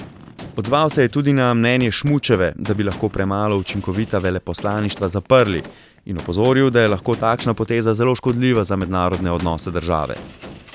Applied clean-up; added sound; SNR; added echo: none; Gunshot, gunfire; 18 dB; none.